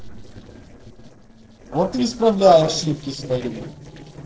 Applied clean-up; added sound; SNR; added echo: neural separator model SepFormer DNS4.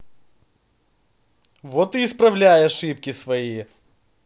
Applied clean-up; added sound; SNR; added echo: none; none; none; none.